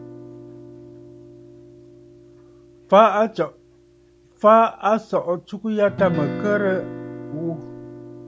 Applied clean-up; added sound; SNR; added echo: none; Guitar; 13 dB; none.